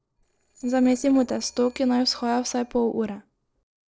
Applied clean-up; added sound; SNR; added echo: neural separator model SepFormer DNS4.